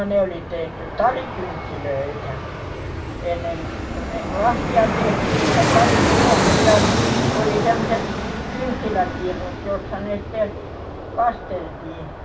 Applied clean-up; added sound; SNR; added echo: none; Fixed-wing aircraft, airplane; -2 dB; reverberation time 0.2 s.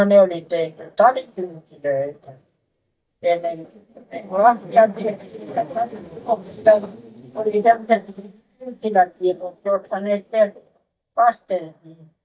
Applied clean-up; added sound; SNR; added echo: neural mask model DeepFilterNet 3.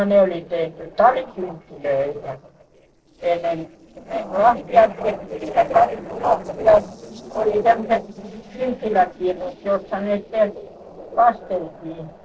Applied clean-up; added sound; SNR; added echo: neural separator model SepFormer DNS4.